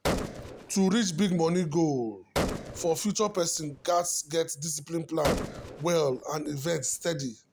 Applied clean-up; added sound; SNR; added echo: none; Gunshot, gunfire; 8 dB; none.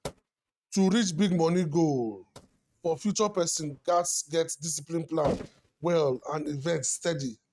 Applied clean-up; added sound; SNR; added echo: neural mask model RNNoise.